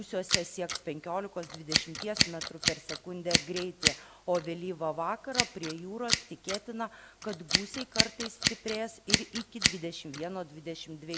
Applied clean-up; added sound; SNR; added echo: none; Scissors; -3 dB; none.